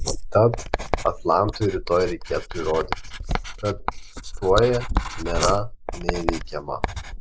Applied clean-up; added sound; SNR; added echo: neural mask model Resemble Enhance denoiser.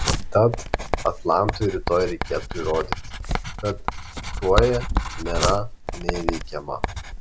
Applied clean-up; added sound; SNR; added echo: none; Writing; 2 dB; none.